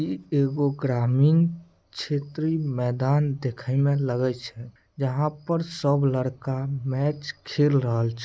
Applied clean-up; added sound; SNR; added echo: none; none; none; none.